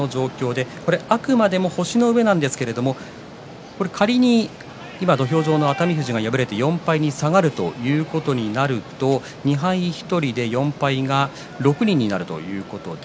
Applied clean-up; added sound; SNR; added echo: none; none; none; none.